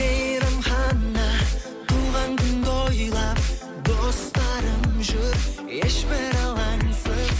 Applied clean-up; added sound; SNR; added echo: none; none; none; none.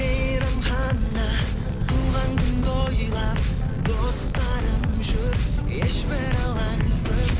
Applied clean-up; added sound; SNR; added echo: none; Fire; 0 dB; none.